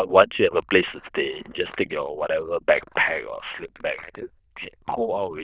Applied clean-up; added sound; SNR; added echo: neural diffusion model UNIVERSE++.